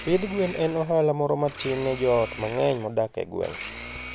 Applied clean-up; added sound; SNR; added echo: none; Domestic sounds, home sounds; 14 dB; none.